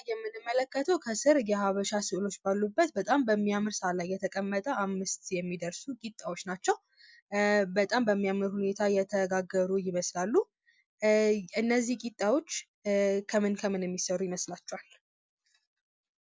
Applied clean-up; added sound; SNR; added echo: none; none; none; none.